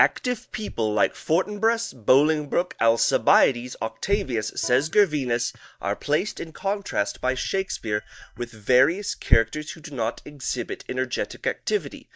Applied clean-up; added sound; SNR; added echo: neural mask model DeepFilterNet 3.